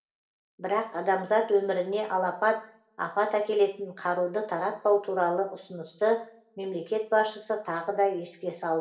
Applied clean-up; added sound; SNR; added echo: none; none; none; reverberation time 0.5 s.